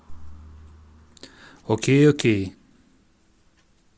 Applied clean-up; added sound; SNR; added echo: none; none; none; none.